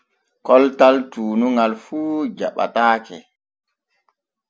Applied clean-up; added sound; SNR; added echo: none; none; none; none.